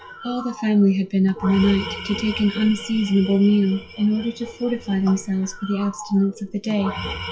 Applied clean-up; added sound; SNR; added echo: classical method WPE with log-MMSE.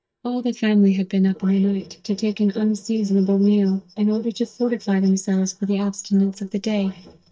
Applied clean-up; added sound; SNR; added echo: neural mask model DeepFilterNet 3.